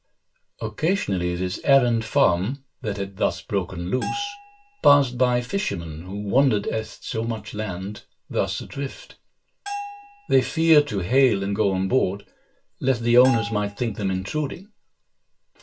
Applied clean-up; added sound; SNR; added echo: none; Bell; 13 dB; reverberation time 0.2 s.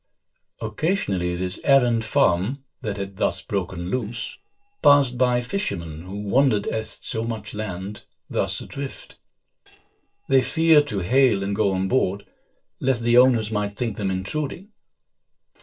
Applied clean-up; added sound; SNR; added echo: neural separator model SepFormer DNS4.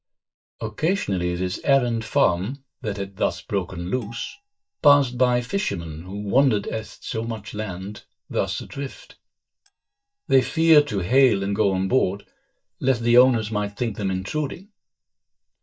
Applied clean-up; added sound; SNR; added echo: neural mask model DeepFilterNet 3.